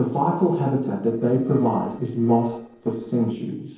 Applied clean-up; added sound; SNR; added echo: neural separator model SepFormer DNS4.